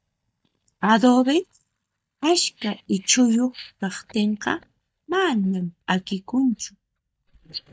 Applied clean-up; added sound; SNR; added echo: neural mask model DeepFilterNet 3.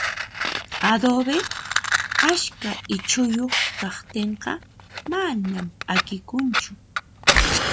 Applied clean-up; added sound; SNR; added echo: none; Fire; 0 dB; none.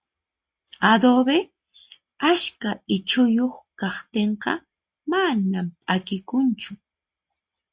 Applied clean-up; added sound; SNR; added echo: none; none; none; none.